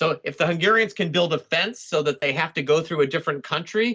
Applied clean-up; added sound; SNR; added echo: none; none; none; none.